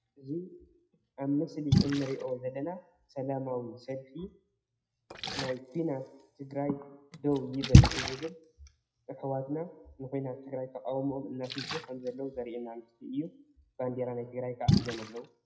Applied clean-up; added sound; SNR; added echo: classical method WPE with log-MMSE.